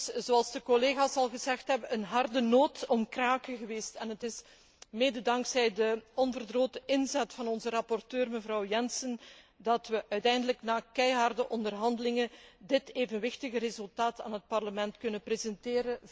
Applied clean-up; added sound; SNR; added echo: none; none; none; none.